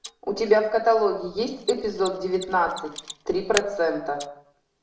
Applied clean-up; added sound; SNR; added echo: none; Mechanisms; 15 dB; reverberation time 0.6 s.